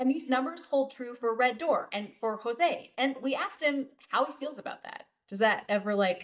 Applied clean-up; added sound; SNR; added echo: neural mask model DeepFilterNet 3.